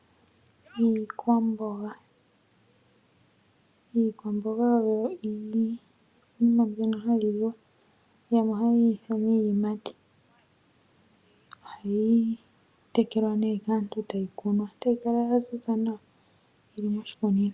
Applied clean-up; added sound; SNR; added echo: none; none; none; none.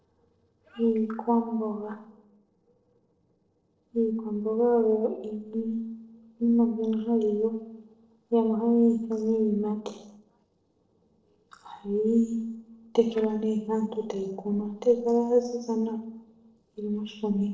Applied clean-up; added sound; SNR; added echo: neural separator model SepFormer DNS4.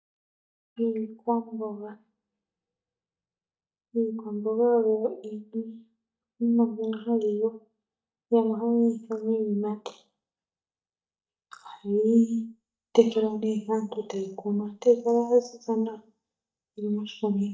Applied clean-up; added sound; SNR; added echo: neural mask model DeepFilterNet 3.